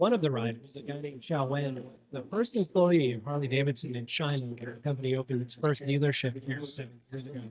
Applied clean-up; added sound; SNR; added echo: neural mask model DeepFilterNet 3.